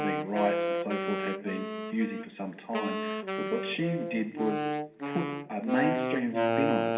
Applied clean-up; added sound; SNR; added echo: none; Wind instrument, woodwind instrument; -1 dB; reverberation time 0.7 s.